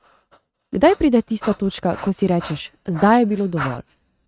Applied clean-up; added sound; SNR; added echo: neural mask model RNNoise.